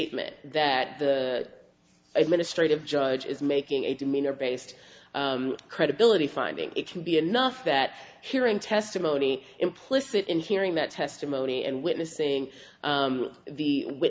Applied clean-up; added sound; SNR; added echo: none; none; none; none.